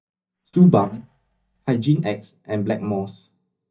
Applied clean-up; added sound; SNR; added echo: neural mask model DeepFilterNet 3.